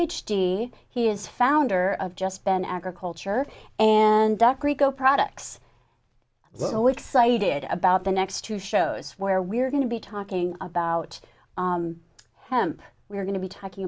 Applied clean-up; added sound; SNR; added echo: none; none; none; none.